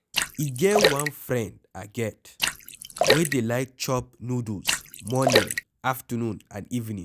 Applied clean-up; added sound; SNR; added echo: none; Splash, splatter; 0 dB; none.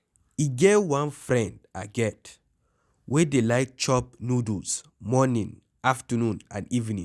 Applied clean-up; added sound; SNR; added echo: none; none; none; none.